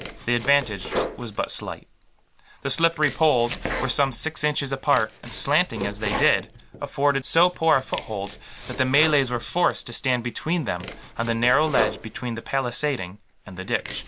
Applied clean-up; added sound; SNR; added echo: none; Domestic sounds, home sounds; 10 dB; none.